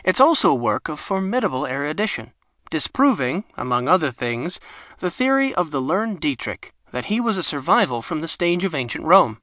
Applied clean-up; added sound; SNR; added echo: none; none; none; none.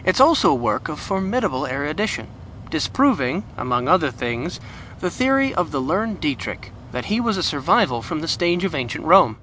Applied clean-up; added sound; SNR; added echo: none; Mechanical fan; 16 dB; none.